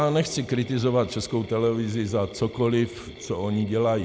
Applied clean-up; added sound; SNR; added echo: none; Mechanisms; 18 dB; none.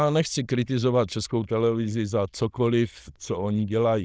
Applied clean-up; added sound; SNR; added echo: neural diffusion model UNIVERSE++.